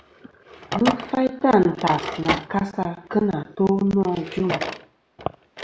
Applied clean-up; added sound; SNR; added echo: none; Drawer open or close; 8 dB; none.